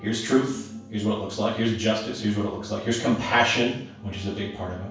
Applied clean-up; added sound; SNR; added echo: none; none; none; reverberation time 0.7 s.